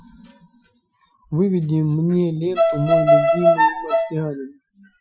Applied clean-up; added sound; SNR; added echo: classical method Wiener filter.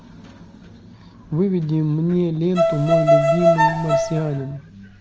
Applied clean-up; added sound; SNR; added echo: none; Bowed string instrument; -5 dB; none.